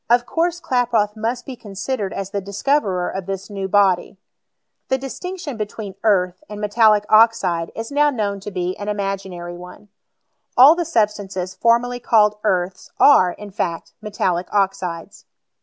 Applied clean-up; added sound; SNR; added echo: none; none; none; none.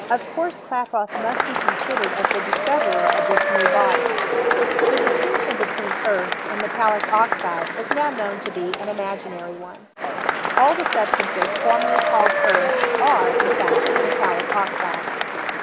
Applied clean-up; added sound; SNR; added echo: none; Applause / Crowd / Cheering; -3 dB; none.